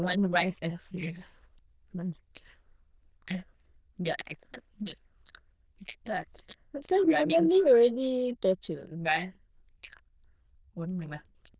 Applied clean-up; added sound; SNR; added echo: neural diffusion model UNIVERSE++.